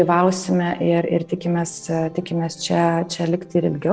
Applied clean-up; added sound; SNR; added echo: neural separator model SepFormer DNS4.